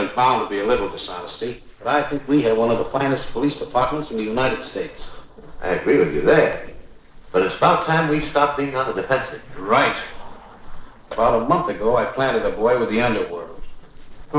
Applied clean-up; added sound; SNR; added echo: neural separator model SepFormer DNS4.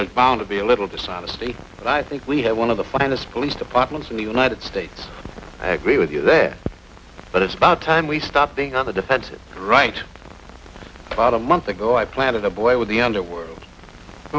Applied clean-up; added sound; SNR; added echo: none; none; none; none.